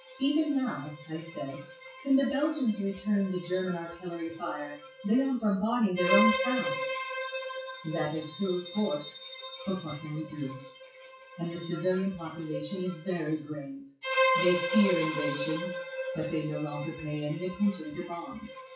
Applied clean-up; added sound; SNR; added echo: classical method WPE with log-MMSE.